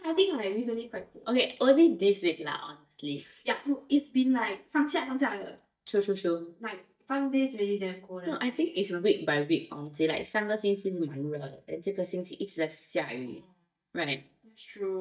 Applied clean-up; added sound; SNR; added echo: neural mask model DeepFilterNet 3.